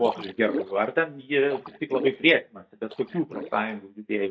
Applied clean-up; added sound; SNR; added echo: neural mask model DeepFilterNet 3.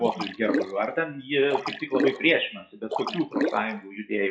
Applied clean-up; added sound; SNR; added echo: classical method WPE with log-MMSE.